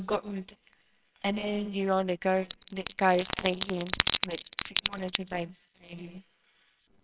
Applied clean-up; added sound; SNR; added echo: neural separator model SepFormer WHAMR!.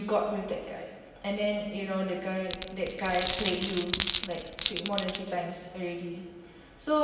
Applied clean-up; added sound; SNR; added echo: none; Glass; 4 dB; reverberation time 1.2 s.